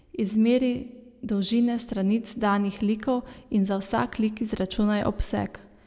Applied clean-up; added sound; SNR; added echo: none; none; none; none.